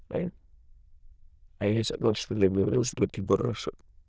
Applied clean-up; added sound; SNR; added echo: neural diffusion model UNIVERSE++.